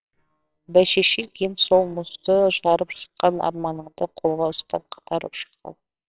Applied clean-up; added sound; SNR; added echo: neural separator model SepFormer WHAMR!.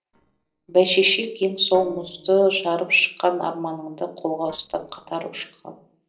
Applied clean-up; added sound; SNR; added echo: neural separator model SepFormer DNS4.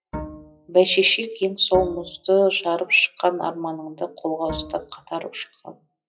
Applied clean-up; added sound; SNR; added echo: classical method WPE with log-MMSE.